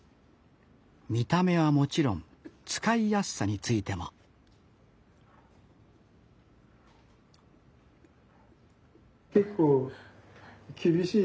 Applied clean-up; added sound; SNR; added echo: none; none; none; none.